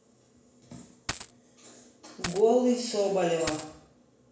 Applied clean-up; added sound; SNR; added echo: none; Coin (dropping); 7 dB; reverberation time 0.7 s.